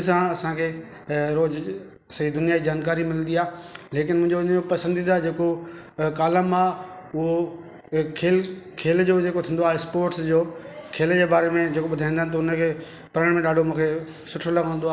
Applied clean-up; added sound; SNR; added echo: none; none; none; none.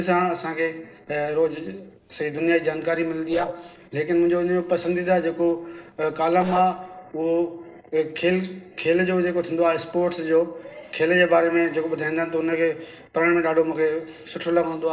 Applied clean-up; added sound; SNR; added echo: neural separator model SepFormer DNS4.